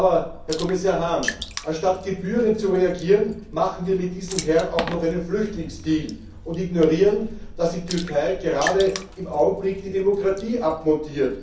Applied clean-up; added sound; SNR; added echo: none; Water / Splash, splatter; 13 dB; reverberation time 0.6 s.